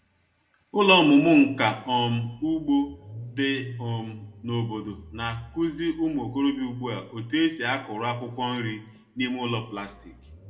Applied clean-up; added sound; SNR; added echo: none; Engine starting / Car; 20 dB; reverberation time 0.5 s.